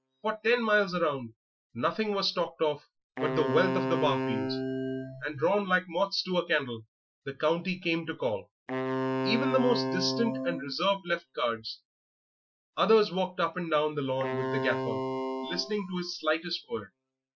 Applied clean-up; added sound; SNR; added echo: classical method Wiener filter.